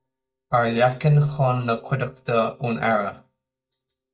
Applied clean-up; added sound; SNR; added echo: neural mask model DeepFilterNet 3.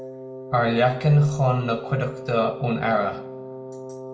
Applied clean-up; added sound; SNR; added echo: none; Wind instrument, woodwind instrument; 13 dB; reverberation time 1.0 s.